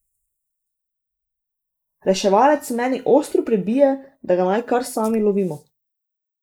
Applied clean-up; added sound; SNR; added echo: neural mask model Resemble Enhance denoiser.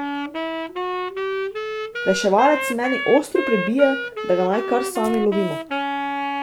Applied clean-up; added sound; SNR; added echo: none; Wind instrument, woodwind instrument; 4 dB; none.